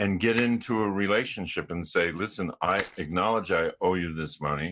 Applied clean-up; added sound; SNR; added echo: none; Crushing; 16 dB; none.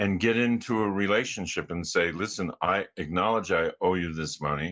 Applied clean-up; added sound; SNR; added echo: none; none; none; none.